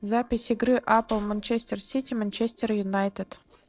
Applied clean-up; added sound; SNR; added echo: neural separator model SepFormer DNS4.